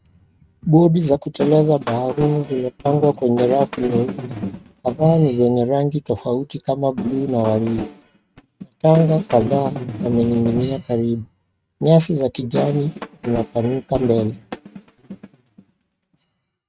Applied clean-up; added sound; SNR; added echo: neural mask model RNNoise.